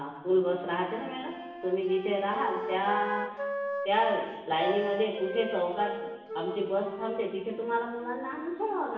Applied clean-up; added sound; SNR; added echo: none; Wind instrument, woodwind instrument; 8 dB; reverberation time 1.2 s.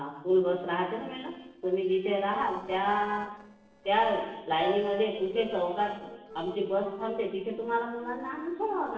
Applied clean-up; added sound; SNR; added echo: neural separator model SepFormer DNS4.